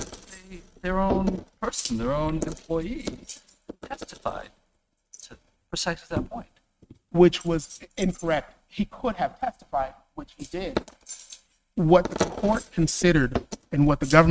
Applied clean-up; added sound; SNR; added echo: neural mask model RNNoise.